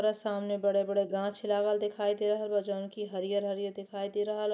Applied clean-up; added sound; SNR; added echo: neural mask model Resemble Enhance denoiser.